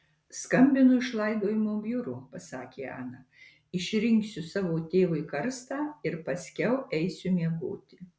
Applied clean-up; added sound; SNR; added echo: none; none; none; none.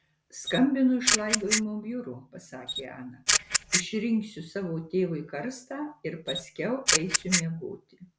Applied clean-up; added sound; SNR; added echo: none; Camera; -2 dB; none.